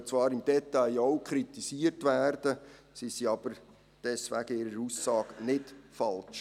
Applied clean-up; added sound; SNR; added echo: none; none; none; none.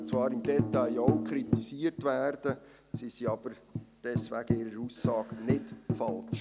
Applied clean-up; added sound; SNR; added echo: none; Tambourine; 1 dB; none.